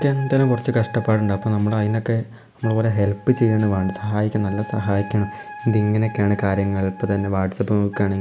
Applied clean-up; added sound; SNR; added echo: none; Wind instrument, woodwind instrument; 18 dB; none.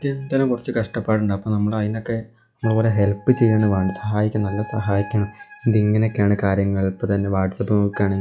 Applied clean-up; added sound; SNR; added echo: classical method log-MMSE.